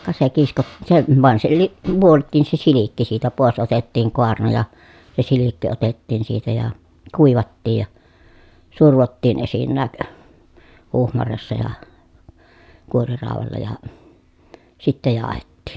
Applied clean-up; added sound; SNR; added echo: none; none; none; none.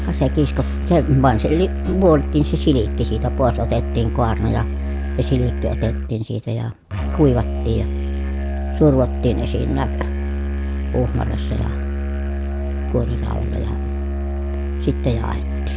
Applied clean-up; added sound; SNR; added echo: none; Musical instrument; 1 dB; none.